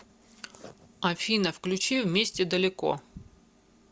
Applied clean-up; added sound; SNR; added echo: none; none; none; none.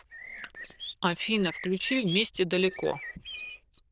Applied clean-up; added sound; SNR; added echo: neural diffusion model UNIVERSE++.